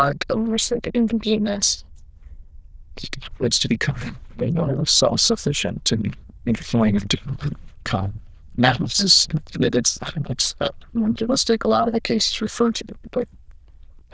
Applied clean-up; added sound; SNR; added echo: neural diffusion model UNIVERSE++.